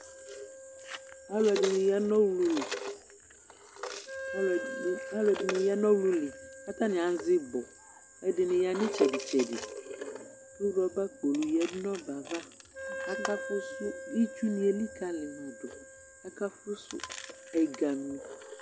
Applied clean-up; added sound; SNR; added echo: none; Wind instrument, woodwind instrument; 14 dB; none.